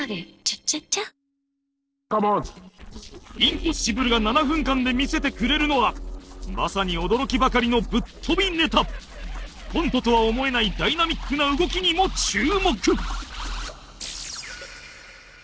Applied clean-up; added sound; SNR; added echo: neural separator model SepFormer DNS4.